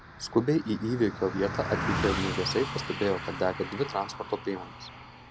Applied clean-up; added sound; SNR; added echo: none; Car passing by; 6 dB; none.